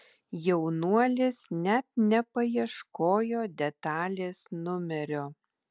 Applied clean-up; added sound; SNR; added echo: none; none; none; none.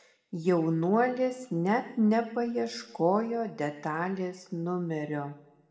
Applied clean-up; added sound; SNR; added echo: none; none; none; reverberation time 0.8 s.